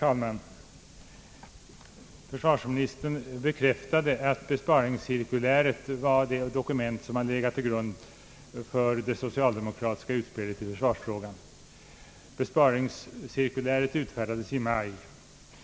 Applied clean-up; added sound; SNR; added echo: none; none; none; none.